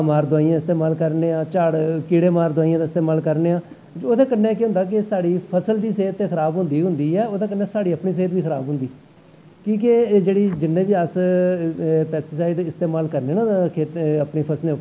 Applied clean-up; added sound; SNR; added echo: none; none; none; none.